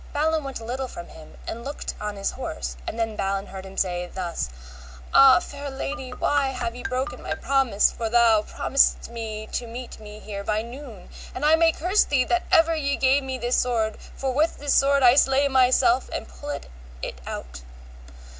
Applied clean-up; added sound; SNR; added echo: none; Marimba, xylophone; 10 dB; none.